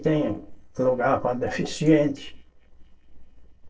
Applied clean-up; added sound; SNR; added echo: neural separator model SepFormer DNS4.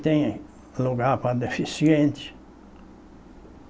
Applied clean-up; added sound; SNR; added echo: none; none; none; none.